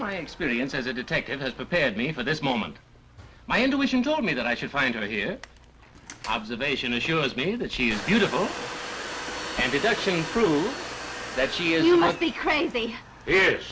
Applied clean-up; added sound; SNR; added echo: none; Domestic sounds, home sounds; 13 dB; none.